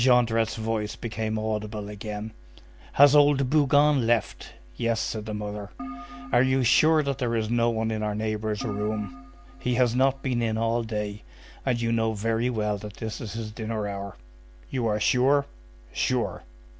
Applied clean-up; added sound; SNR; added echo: none; Keyboard (musical); 17 dB; none.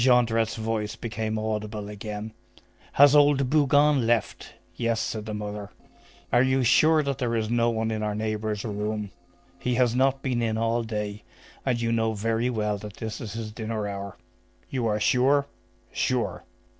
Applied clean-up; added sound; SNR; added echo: neural separator model SepFormer DNS4.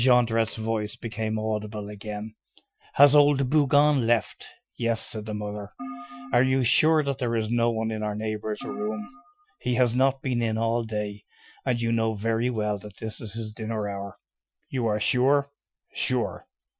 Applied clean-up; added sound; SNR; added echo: classical method Wiener filter.